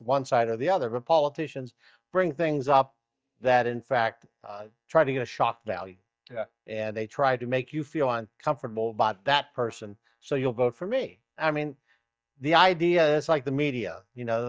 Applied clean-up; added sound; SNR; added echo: neural mask model DeepFilterNet 3.